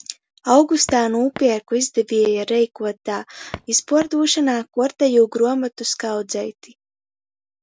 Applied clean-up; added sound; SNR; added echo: none; Walk, footsteps; 15 dB; none.